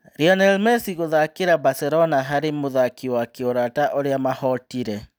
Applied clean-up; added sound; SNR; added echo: none; none; none; none.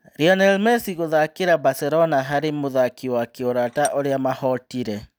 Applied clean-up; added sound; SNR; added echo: none; Tools; 18 dB; none.